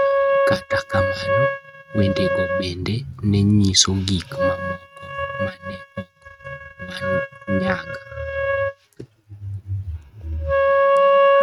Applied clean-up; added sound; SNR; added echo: neural mask model RNNoise.